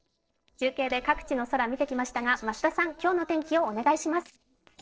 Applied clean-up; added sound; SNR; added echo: neural separator model SepFormer DNS4.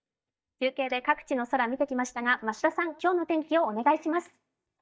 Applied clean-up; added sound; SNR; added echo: neural mask model DeepFilterNet 3.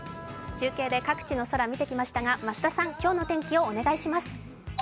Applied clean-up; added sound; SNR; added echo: none; none; none; none.